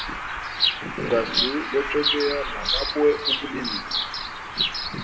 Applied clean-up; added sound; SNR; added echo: none; Bird vocalization, bird call, bird song; 0 dB; reverberation time 2.3 s.